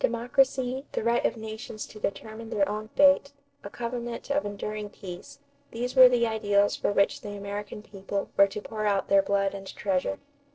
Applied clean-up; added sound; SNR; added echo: neural separator model SepFormer DNS4.